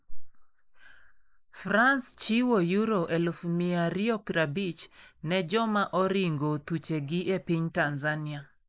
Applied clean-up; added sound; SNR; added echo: neural mask model Resemble Enhance denoiser.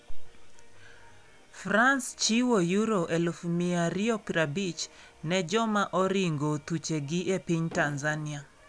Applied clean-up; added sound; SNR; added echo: none; Explosion; 16 dB; none.